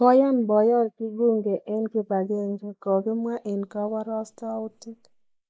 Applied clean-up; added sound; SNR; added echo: neural mask model Resemble Enhance denoiser.